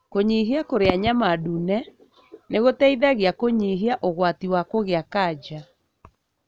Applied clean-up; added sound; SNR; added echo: none; none; none; none.